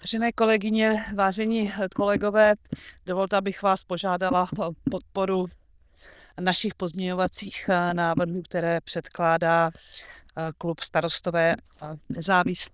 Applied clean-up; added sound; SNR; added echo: neural diffusion model UNIVERSE++.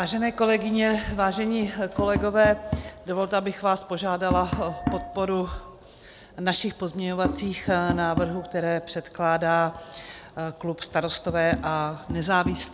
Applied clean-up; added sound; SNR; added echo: none; Tap; 9 dB; none.